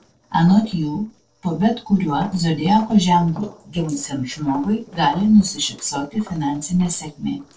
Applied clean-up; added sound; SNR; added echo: neural separator model SepFormer DNS4.